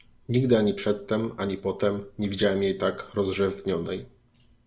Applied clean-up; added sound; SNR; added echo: none; none; none; none.